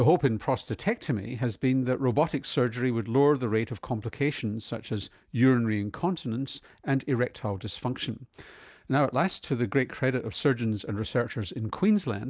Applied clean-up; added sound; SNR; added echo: none; none; none; none.